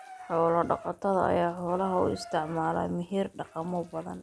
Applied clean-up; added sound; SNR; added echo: none; Bathtub (filling or washing) / Water tap, faucet; 19 dB; none.